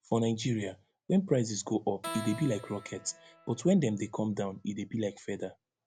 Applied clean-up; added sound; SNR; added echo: none; Keyboard (musical); 15 dB; none.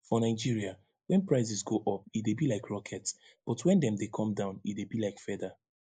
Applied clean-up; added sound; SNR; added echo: neural mask model Resemble Enhance denoiser.